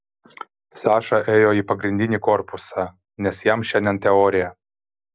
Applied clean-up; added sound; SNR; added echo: none; none; none; none.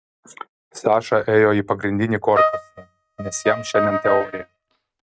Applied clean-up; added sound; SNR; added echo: neural mask model RNNoise.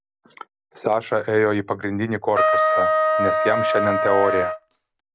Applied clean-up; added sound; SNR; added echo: none; Trumpet; -3 dB; none.